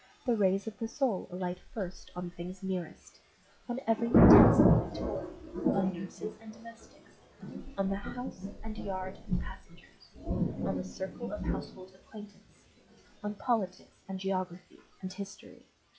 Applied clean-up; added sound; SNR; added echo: classical method log-MMSE.